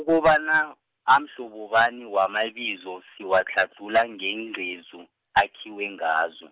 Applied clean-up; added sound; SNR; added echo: none; none; none; none.